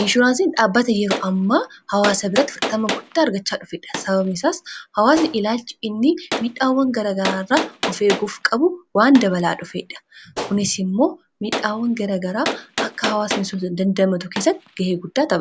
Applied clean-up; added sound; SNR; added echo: none; Gunshot, gunfire; 11 dB; none.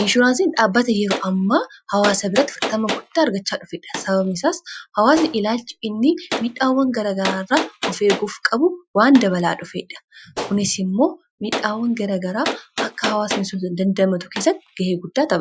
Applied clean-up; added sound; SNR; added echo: classical method Wiener filter.